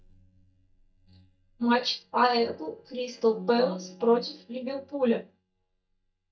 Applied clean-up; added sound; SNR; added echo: neural mask model DeepFilterNet 3.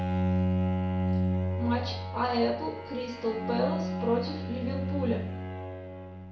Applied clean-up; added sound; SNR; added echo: none; Bowed string instrument; -2 dB; reverberation time 0.6 s.